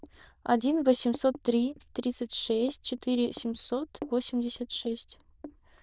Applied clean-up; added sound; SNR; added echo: neural diffusion model UNIVERSE++.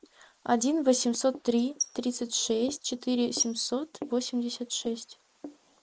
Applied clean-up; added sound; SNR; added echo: neural mask model Resemble Enhance denoiser.